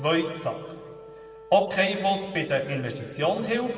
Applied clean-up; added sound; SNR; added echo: none; Wind instrument, woodwind instrument; 20 dB; reverberation time 1.7 s.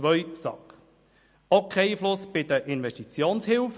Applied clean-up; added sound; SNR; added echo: none; none; none; none.